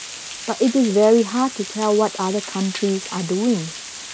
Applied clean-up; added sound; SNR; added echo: none; Water; 13 dB; none.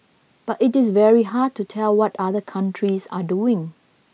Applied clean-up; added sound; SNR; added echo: none; none; none; none.